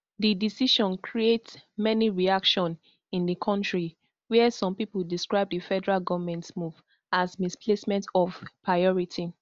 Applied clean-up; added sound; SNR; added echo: none; none; none; none.